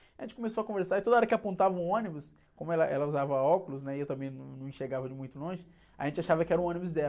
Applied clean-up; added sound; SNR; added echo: none; none; none; none.